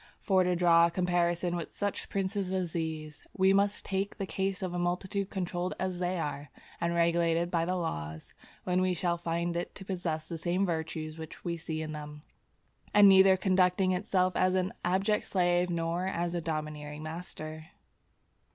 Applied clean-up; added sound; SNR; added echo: none; none; none; none.